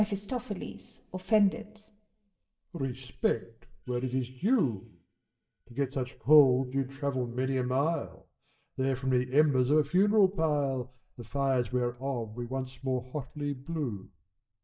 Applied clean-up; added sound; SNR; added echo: neural mask model DeepFilterNet 3.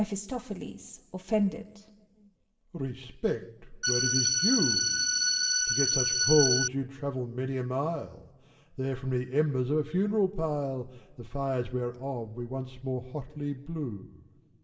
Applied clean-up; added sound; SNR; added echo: none; Organ; -5 dB; reverberation time 1.6 s.